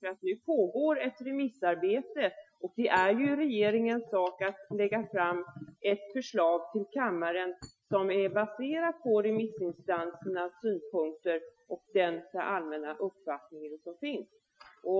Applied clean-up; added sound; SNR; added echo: classical method Wiener filter.